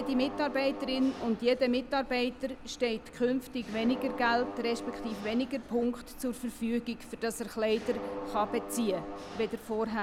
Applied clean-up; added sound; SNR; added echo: none; Mechanisms; 11 dB; none.